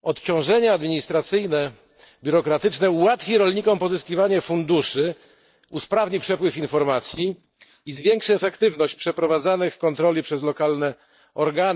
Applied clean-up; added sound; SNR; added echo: neural mask model DeepFilterNet 3.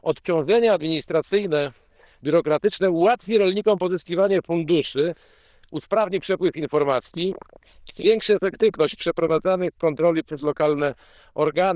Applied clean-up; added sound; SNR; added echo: neural diffusion model UNIVERSE++.